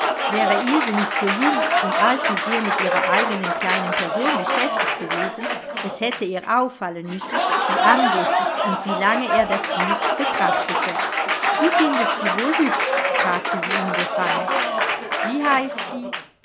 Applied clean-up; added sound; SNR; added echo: none; Applause; -3 dB; none.